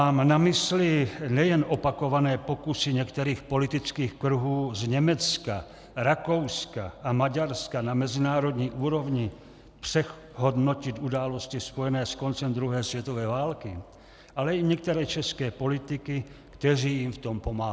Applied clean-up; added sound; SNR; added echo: none; none; none; none.